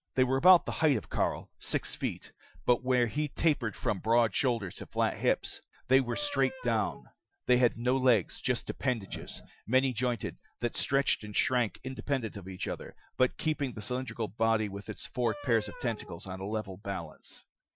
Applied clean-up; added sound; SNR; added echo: classical method Wiener filter.